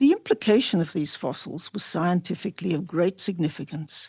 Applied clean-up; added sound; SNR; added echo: none; none; none; none.